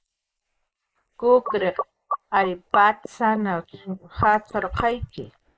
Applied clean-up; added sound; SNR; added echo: neural mask model Resemble Enhance denoiser.